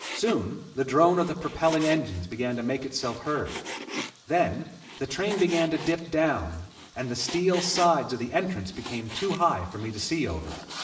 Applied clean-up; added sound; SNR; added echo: none; Frying (food); 13 dB; reverberation time 0.8 s.